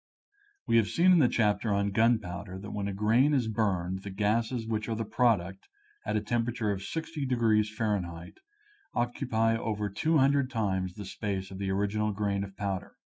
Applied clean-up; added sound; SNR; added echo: none; none; none; none.